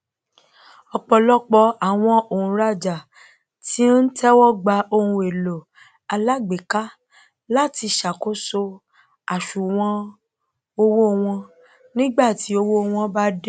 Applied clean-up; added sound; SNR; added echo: none; none; none; none.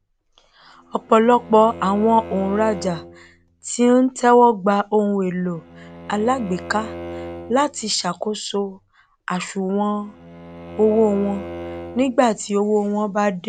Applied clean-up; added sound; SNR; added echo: none; Bowed string instrument; 17 dB; none.